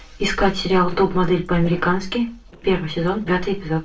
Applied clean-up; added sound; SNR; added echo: neural separator model SepFormer DNS4.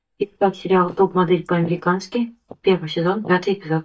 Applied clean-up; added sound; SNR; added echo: neural mask model DeepFilterNet 3.